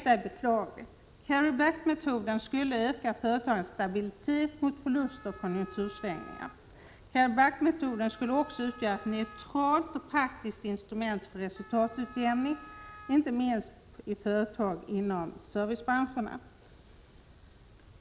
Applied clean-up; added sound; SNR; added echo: none; Wind instrument, woodwind instrument; 19 dB; none.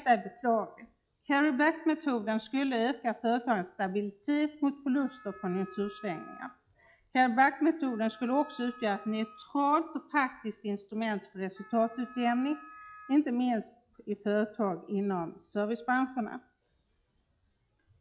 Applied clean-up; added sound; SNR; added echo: classical method log-MMSE.